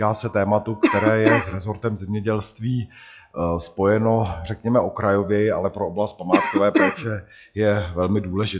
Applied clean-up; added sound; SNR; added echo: classical method log-MMSE.